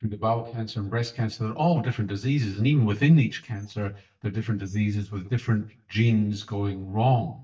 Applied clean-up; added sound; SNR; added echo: neural mask model DeepFilterNet 3.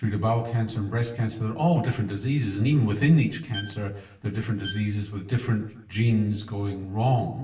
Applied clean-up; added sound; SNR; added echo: none; Bowed string instrument; 16 dB; reverberation time 0.8 s.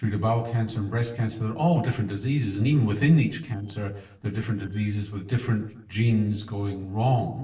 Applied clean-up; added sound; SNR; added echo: neural separator model SepFormer DNS4.